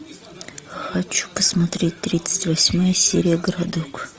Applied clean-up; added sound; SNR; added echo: none; none; none; none.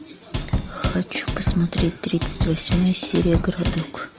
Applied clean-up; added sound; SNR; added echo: none; Drum / Drum kit; 3 dB; none.